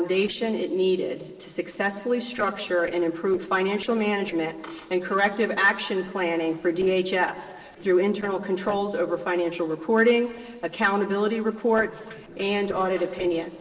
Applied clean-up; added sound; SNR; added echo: neural separator model SepFormer DNS4.